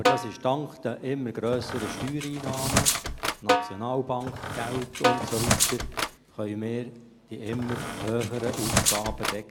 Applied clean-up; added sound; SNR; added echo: none; Squeak + Snare drum; -3 dB; none.